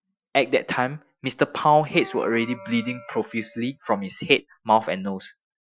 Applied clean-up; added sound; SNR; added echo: classical method Wiener filter.